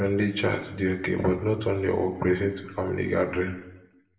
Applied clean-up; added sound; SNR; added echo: none; none; none; reverberation time 0.9 s.